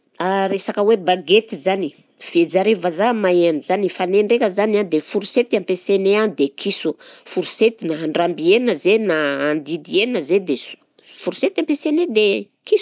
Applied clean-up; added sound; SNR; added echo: none; none; none; none.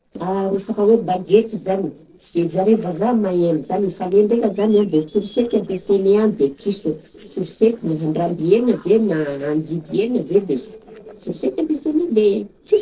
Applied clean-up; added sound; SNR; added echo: neural separator model SepFormer DNS4.